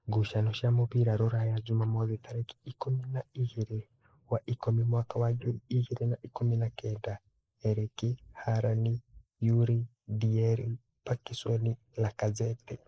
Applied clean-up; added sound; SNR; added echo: neural mask model Resemble Enhance denoiser.